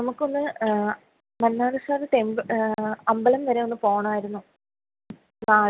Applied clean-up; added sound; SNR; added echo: none; none; none; none.